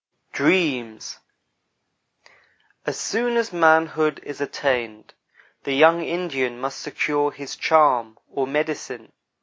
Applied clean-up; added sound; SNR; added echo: none; none; none; none.